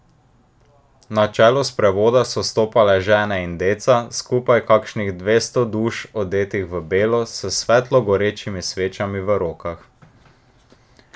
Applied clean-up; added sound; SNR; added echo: none; none; none; none.